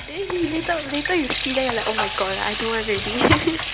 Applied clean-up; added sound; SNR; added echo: none; Sink (filling or washing) / Water tap, faucet; 3 dB; none.